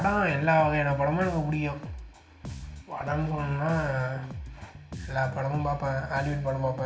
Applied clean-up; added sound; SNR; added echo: none; Bass guitar; 12 dB; reverberation time 0.6 s.